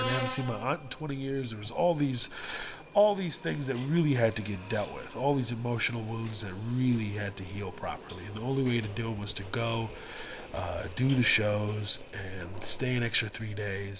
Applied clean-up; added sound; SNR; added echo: none; Subway, metro, underground; 14 dB; reverberation time 0.8 s.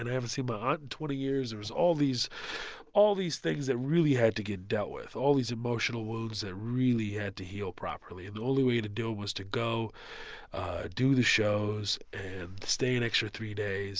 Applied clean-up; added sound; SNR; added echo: none; none; none; none.